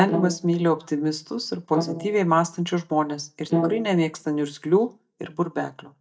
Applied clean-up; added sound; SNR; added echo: neural mask model DeepFilterNet 3.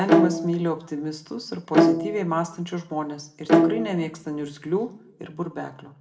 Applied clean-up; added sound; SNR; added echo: none; Bowed string instrument; -5 dB; reverberation time 0.4 s.